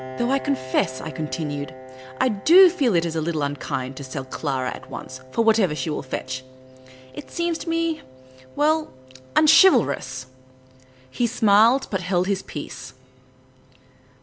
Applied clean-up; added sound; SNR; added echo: none; Piano; 18 dB; none.